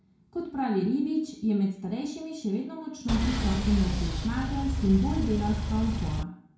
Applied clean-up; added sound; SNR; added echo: none; Engine; 0 dB; reverberation time 0.5 s.